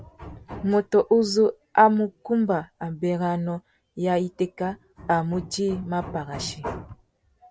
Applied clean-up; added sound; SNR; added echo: none; none; none; none.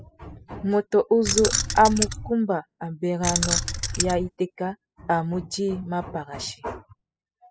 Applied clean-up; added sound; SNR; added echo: classical method spectral subtraction.